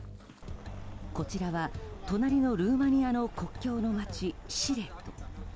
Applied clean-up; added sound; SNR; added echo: none; none; none; none.